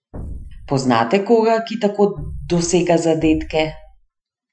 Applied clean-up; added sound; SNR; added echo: classical method Wiener filter.